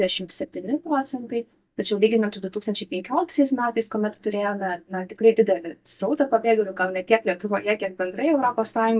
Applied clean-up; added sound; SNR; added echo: neural mask model DeepFilterNet 3.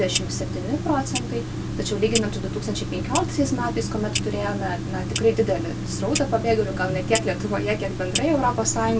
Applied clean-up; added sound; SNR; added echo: none; Clock; 3 dB; reverberation time 0.2 s.